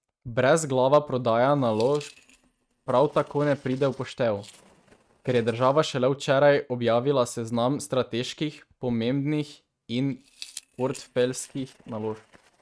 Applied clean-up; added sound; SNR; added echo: neural mask model RNNoise.